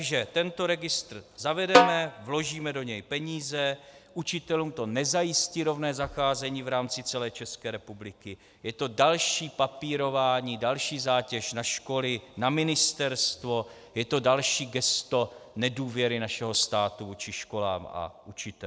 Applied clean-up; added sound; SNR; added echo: none; Snare drum; -4 dB; none.